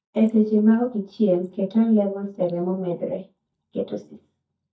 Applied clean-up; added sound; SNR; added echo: neural mask model DeepFilterNet 3.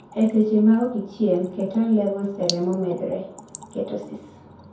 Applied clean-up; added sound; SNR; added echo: none; Trickle, dribble / Splash, splatter; 18 dB; reverberation time 0.6 s.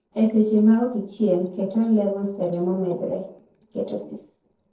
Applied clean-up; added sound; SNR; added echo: neural separator model SepFormer DNS4.